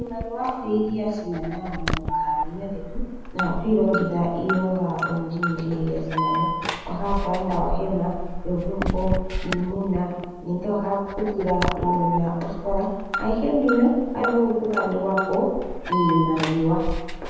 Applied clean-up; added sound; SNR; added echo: none; Alarm; 4 dB; reverberation time 1.0 s.